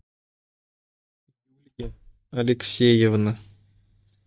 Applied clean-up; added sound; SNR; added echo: neural mask model DeepFilterNet 3.